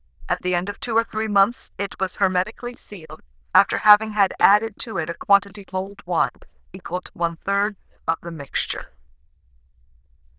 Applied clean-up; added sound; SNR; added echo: neural diffusion model UNIVERSE++.